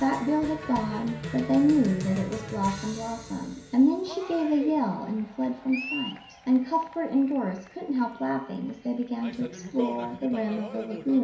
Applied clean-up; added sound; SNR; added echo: none; Cheering; 13 dB; reverberation time 0.5 s.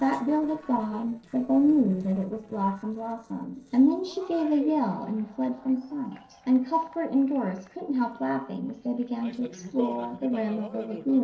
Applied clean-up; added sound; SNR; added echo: neural separator model SepFormer DNS4.